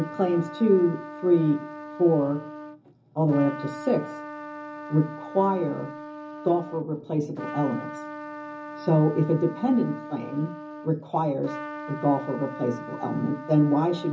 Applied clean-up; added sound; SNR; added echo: none; Trumpet; 12 dB; reverberation time 0.4 s.